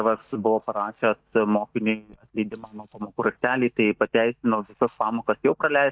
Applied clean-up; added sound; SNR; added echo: neural mask model DeepFilterNet 3.